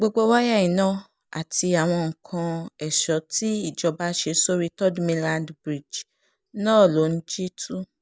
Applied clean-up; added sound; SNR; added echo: none; none; none; none.